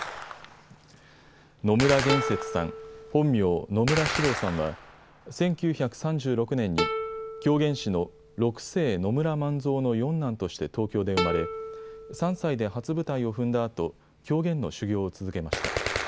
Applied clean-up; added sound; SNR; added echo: none; Gunshot, gunfire + Plucked string instrument; 8 dB; none.